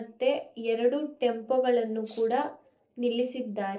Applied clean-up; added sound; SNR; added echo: neural separator model SepFormer DNS4.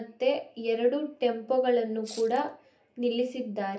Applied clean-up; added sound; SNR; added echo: none; Rattle (instrument); 18 dB; reverberation time 0.3 s.